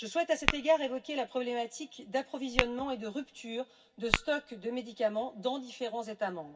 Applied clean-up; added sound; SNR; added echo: none; Tap / Glass; 3 dB; reverberation time 0.4 s.